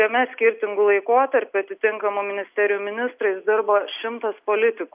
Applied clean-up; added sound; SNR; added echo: none; none; none; none.